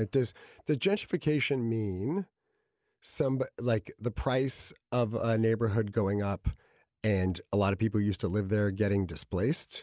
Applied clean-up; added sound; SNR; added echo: none; none; none; none.